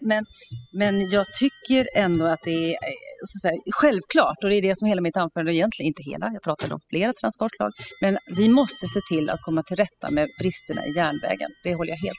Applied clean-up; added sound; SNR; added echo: classical method spectral subtraction.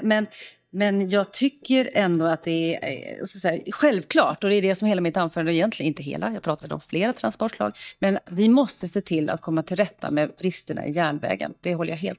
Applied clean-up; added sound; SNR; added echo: neural mask model DeepFilterNet 3.